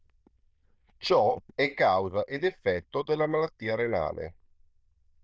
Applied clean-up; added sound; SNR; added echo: neural diffusion model UNIVERSE++.